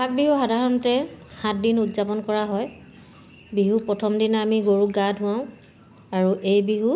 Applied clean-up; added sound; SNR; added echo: none; none; none; none.